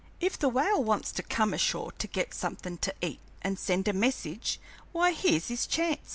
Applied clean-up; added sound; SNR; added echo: none; none; none; none.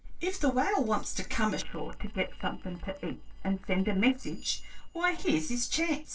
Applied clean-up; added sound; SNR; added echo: neural separator model SepFormer DNS4.